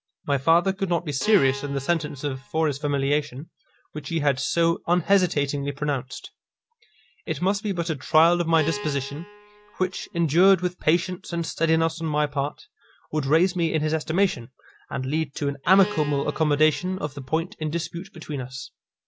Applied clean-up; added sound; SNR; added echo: none; Bowed string instrument; 14 dB; none.